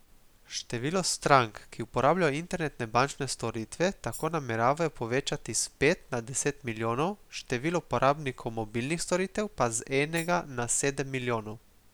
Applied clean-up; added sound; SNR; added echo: none; Tambourine; 20 dB; none.